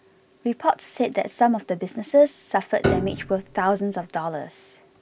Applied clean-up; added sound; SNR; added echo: none; Piano; 4 dB; none.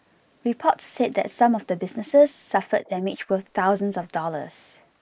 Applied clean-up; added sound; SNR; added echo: neural mask model Resemble Enhance denoiser.